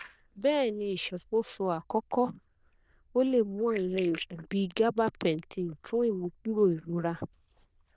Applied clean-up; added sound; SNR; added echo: neural diffusion model UNIVERSE++.